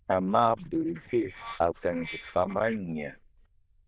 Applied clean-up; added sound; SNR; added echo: neural diffusion model UNIVERSE++.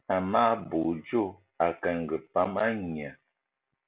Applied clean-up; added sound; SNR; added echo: none; none; none; none.